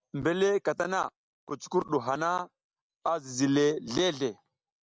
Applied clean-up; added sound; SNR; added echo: none; none; none; none.